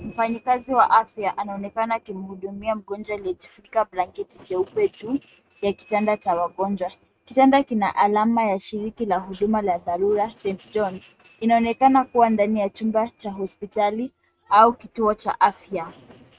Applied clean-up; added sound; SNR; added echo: neural mask model RNNoise.